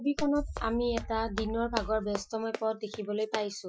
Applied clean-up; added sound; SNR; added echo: classical method Wiener filter.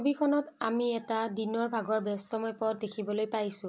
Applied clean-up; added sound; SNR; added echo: none; none; none; none.